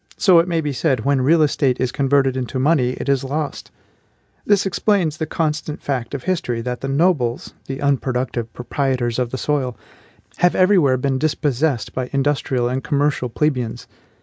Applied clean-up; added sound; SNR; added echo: none; none; none; none.